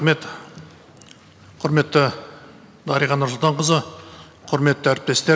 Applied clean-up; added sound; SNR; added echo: none; none; none; none.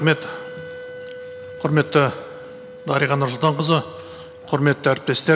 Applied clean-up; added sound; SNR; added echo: none; Wind instrument, woodwind instrument; 16 dB; none.